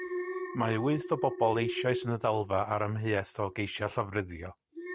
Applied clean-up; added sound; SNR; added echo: neural mask model RNNoise.